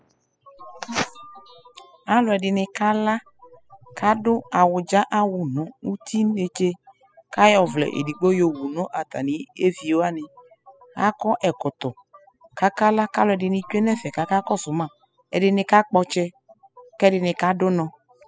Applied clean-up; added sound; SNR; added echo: classical method spectral subtraction.